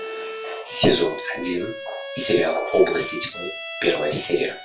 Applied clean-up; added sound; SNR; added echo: none; Bowed string instrument; 12 dB; reverberation time 0.3 s.